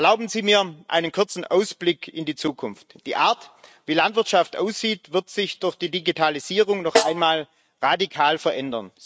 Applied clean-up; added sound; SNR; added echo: neural mask model RNNoise.